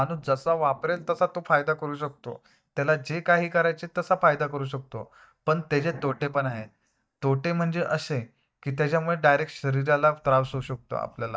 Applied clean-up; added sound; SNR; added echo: neural mask model DeepFilterNet 3.